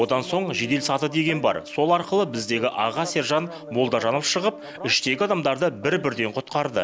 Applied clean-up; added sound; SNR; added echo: none; Organ; 20 dB; none.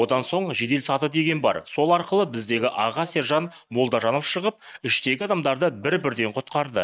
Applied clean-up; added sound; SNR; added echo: neural mask model DeepFilterNet 3.